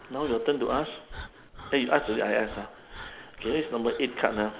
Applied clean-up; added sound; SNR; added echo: none; Breathing; 16 dB; none.